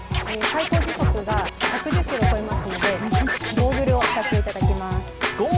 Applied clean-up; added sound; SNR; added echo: none; Scratching (performance technique); -4 dB; none.